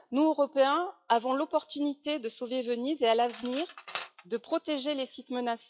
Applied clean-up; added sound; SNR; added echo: classical method log-MMSE.